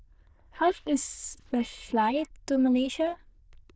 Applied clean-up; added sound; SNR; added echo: neural diffusion model UNIVERSE++.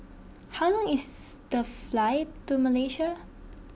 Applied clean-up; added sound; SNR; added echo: none; none; none; none.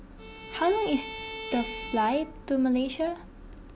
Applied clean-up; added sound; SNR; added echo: none; Bowed string instrument; 12 dB; none.